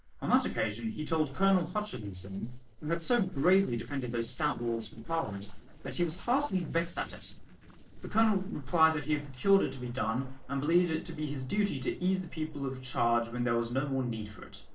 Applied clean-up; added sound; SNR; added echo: neural separator model SepFormer DNS4.